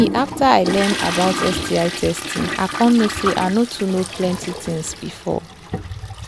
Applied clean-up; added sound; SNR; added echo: none; Toilet flush; 6 dB; none.